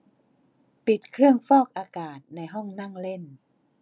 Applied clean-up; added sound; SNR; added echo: none; none; none; none.